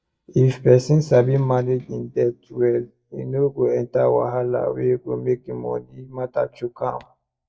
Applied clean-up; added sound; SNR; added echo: neural mask model DeepFilterNet 3.